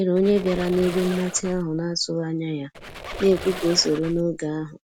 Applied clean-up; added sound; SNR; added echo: none; Squeak; 13 dB; none.